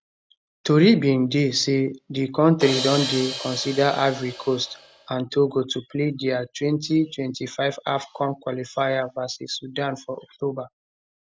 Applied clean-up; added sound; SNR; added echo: none; Crash cymbal; 8 dB; none.